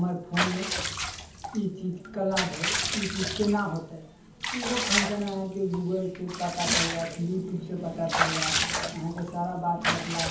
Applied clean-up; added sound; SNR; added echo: none; Bathtub (filling or washing) / Water / Liquid; 1 dB; reverberation time 0.7 s.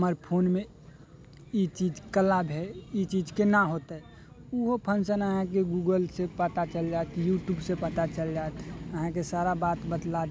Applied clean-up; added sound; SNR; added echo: none; none; none; none.